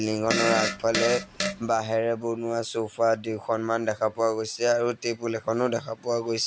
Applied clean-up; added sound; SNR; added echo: none; Fart; 3 dB; none.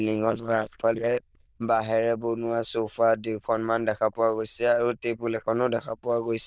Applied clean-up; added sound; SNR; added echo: neural diffusion model UNIVERSE++.